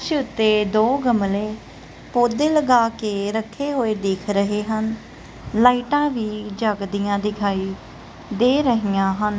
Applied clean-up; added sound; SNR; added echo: none; none; none; none.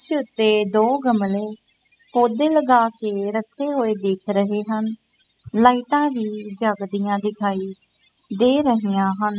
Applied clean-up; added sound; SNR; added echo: classical method spectral subtraction.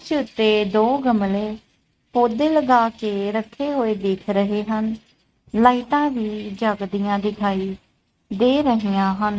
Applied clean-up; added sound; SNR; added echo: neural mask model RNNoise.